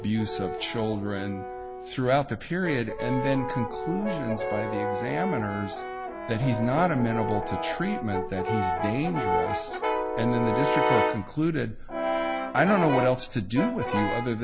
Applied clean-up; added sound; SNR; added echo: none; Brass instrument; 2 dB; none.